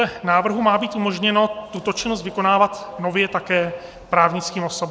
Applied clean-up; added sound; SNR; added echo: none; none; none; none.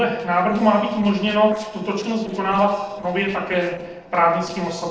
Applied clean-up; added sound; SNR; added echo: neural separator model SepFormer DNS4.